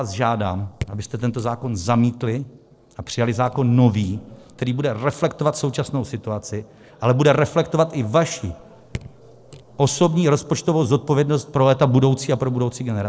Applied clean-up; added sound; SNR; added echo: neural separator model SepFormer DNS4.